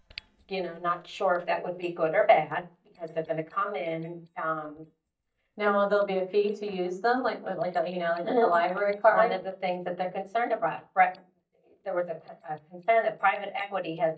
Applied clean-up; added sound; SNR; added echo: neural mask model DeepFilterNet 3.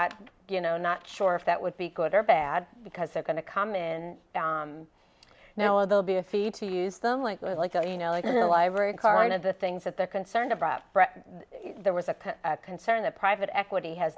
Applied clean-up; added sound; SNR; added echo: none; none; none; none.